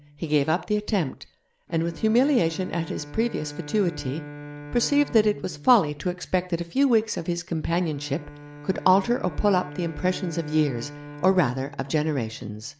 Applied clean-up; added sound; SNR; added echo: none; Bowed string instrument; 16 dB; none.